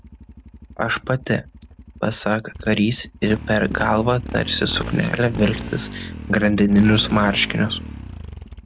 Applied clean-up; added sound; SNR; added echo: none; Motorcycle; 12 dB; none.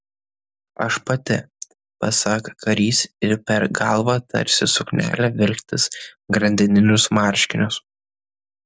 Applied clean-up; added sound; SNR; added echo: none; none; none; none.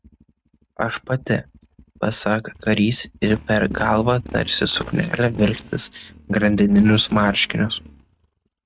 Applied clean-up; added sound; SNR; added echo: neural mask model RNNoise.